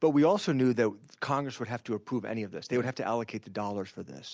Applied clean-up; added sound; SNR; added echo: none; none; none; none.